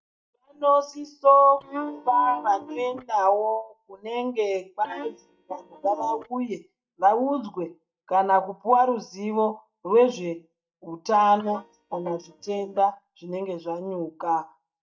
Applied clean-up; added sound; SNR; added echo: neural mask model DeepFilterNet 3.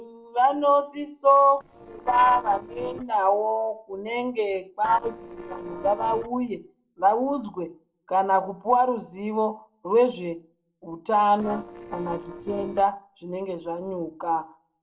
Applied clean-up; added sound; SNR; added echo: neural separator model SepFormer DNS4.